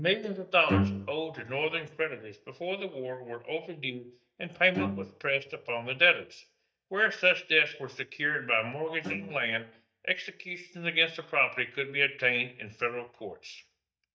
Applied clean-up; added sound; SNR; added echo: neural mask model DeepFilterNet 3.